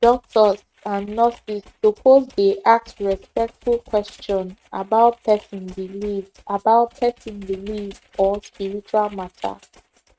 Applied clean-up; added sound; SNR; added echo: neural mask model RNNoise.